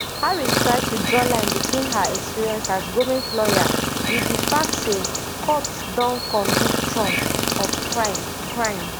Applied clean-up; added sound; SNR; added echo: none; Chirp, tweet; -1 dB; none.